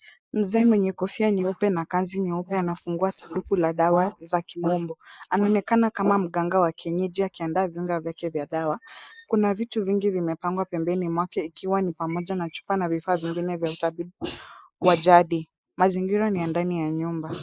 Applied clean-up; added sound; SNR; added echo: neural mask model Resemble Enhance denoiser.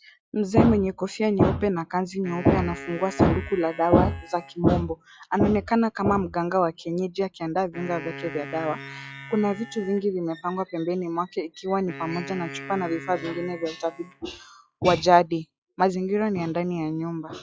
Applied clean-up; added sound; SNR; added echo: classical method log-MMSE.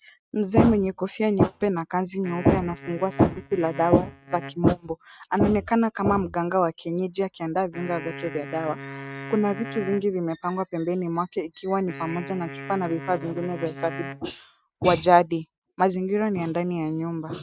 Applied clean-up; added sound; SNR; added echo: neural mask model RNNoise.